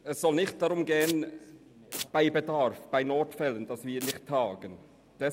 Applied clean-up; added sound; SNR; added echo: none; Domestic sounds, home sounds; 11 dB; none.